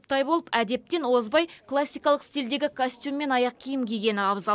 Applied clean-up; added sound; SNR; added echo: none; none; none; none.